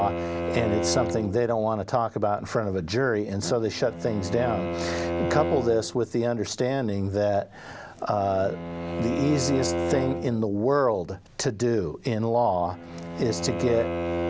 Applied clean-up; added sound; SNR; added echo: none; Bowed string instrument; 6 dB; none.